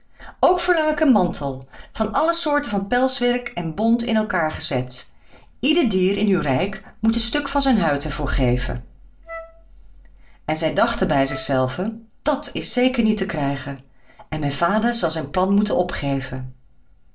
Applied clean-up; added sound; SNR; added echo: neural separator model SepFormer DNS4.